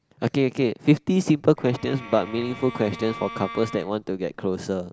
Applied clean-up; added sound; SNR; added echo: none; Bowed string instrument; 16 dB; none.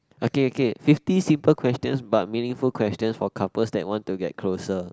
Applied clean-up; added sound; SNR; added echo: none; none; none; none.